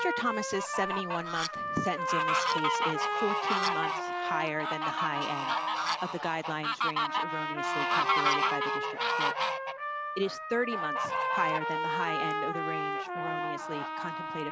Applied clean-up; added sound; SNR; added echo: none; Fowl + Trumpet; -5 dB; none.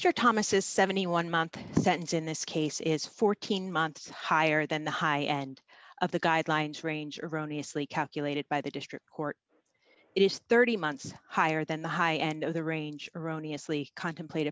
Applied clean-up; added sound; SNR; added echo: none; none; none; none.